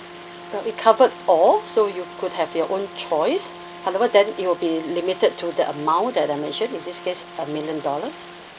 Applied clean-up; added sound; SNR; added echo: none; Stream + Brass instrument; 16 dB; none.